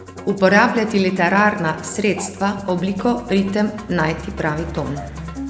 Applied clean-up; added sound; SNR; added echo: none; Musical instrument; 16 dB; none.